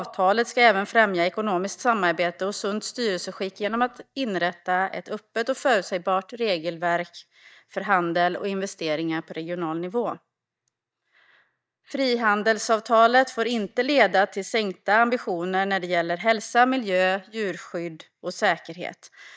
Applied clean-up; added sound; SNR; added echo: neural mask model DeepFilterNet 3.